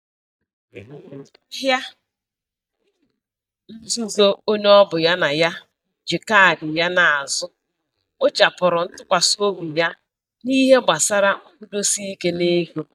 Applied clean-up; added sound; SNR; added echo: neural mask model DeepFilterNet 3.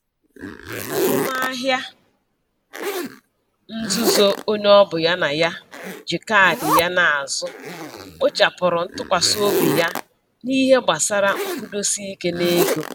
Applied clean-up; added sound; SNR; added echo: none; Zipper (clothing); 6 dB; none.